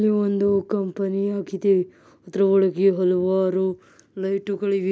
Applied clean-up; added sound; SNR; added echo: none; none; none; none.